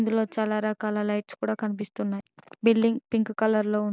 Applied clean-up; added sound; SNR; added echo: none; none; none; none.